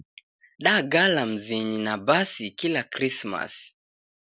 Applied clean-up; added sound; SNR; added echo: none; none; none; none.